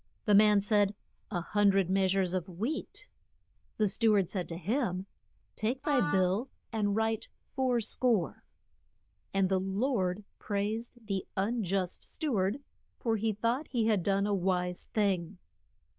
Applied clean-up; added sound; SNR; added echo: neural diffusion model UNIVERSE++.